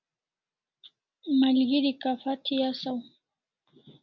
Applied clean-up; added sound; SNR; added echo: none; none; none; none.